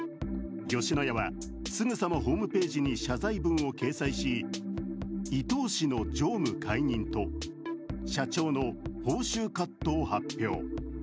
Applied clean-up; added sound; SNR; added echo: none; none; none; none.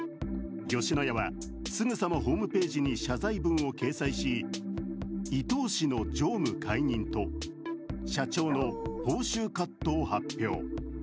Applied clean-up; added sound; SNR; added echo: none; Dog; 7 dB; none.